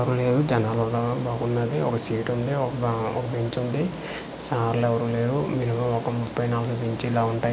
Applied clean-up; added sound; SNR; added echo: none; none; none; none.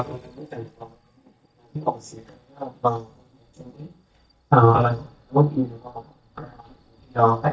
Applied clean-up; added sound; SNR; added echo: neural mask model DeepFilterNet 3.